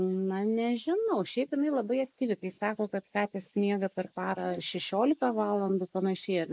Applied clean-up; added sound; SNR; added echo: neural mask model Resemble Enhance denoiser.